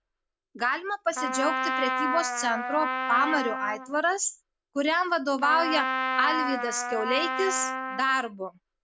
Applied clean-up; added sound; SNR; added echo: none; Trumpet; 3 dB; none.